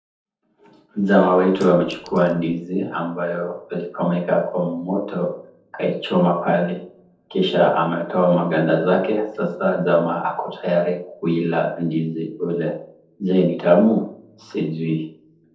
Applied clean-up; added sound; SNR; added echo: neural separator model SepFormer DNS4.